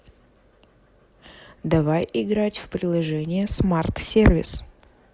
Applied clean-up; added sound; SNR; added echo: none; none; none; none.